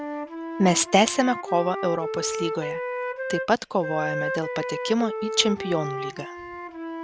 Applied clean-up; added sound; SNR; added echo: none; Wind instrument, woodwind instrument; 6 dB; none.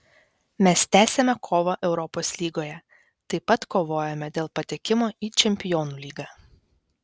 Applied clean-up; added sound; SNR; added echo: none; none; none; none.